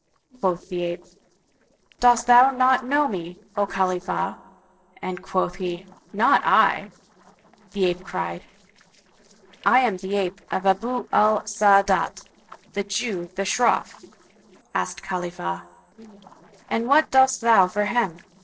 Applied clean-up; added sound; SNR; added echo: neural separator model SepFormer DNS4.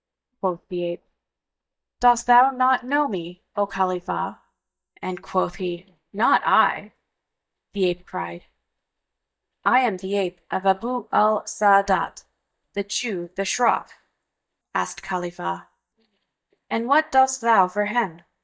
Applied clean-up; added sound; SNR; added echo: neural mask model DeepFilterNet 3.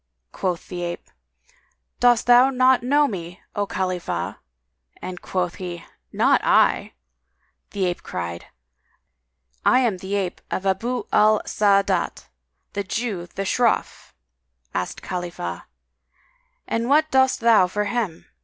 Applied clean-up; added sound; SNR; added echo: none; none; none; none.